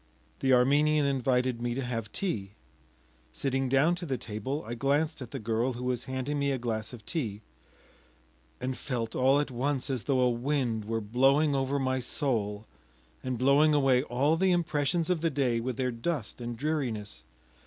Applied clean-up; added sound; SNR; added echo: none; none; none; none.